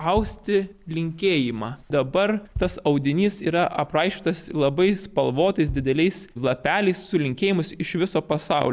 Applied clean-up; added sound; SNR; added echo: none; Bass drum; 17 dB; none.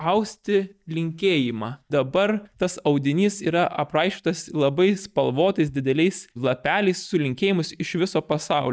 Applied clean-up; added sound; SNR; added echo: neural mask model DeepFilterNet 3.